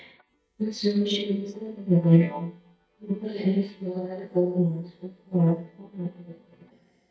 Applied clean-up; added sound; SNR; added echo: neural mask model DeepFilterNet 3.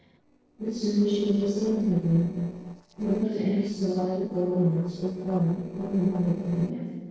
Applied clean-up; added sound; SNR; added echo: neural separator model SepFormer DNS4.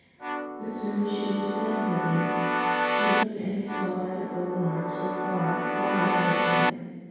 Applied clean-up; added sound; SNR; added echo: none; Keyboard (musical); -2 dB; reverberation time 2.0 s.